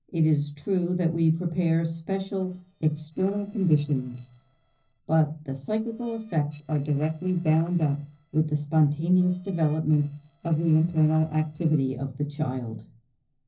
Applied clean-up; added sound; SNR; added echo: neural separator model SepFormer DNS4.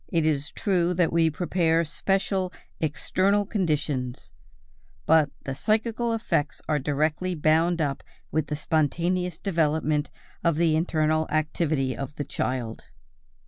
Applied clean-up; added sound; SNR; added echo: none; none; none; none.